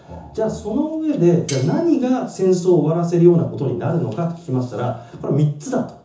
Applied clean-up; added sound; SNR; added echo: none; Cutlery, silverware; 18 dB; reverberation time 0.6 s.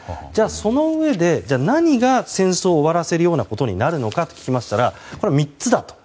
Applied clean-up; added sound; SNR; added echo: none; none; none; none.